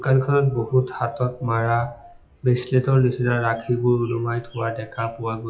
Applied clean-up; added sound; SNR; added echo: classical method WPE with log-MMSE.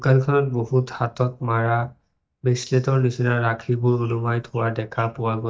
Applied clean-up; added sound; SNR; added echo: neural mask model DeepFilterNet 3.